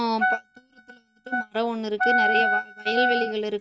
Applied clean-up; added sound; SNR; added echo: neural mask model RNNoise.